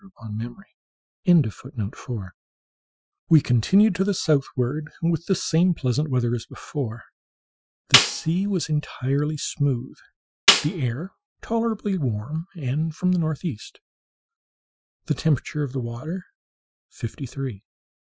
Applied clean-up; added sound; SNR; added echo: classical method Wiener filter.